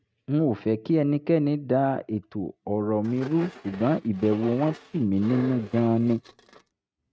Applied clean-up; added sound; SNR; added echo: neural mask model RNNoise.